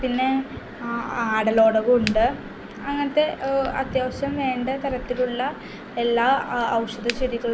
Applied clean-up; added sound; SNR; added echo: none; Crack; 16 dB; none.